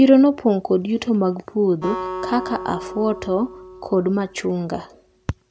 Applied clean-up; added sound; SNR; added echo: none; Acoustic guitar; 14 dB; none.